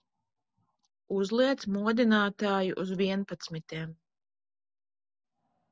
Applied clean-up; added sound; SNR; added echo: none; none; none; none.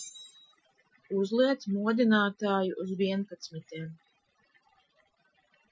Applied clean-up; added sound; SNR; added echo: classical method Wiener filter.